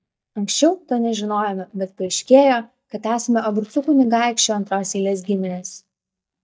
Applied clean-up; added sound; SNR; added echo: neural mask model DeepFilterNet 3.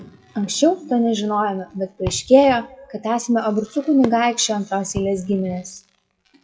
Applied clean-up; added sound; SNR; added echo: classical method WPE with log-MMSE.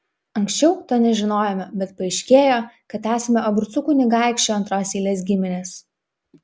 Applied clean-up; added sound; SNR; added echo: none; none; none; none.